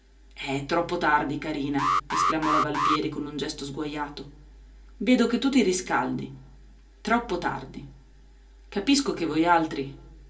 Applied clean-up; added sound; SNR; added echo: none; Alarm; -1 dB; reverberation time 0.3 s.